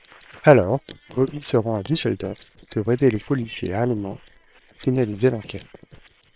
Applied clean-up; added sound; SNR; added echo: neural separator model SepFormer WHAM!.